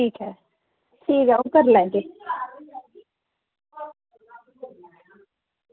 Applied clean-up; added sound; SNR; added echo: none; none; none; none.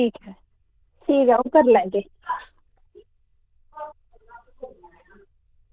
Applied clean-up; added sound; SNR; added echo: neural diffusion model UNIVERSE++.